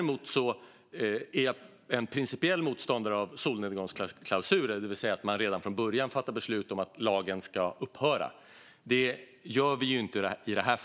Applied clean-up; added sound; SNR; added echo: none; none; none; none.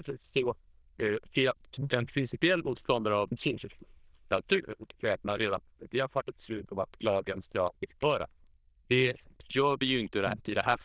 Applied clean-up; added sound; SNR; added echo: neural diffusion model UNIVERSE++.